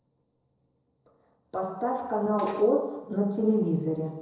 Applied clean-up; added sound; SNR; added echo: neural separator model SepFormer DNS4.